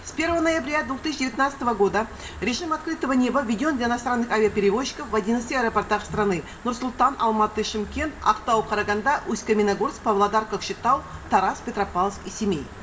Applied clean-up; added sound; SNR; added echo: none; Stream; 18 dB; reverberation time 0.2 s.